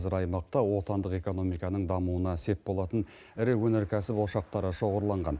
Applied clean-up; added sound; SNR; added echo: none; none; none; none.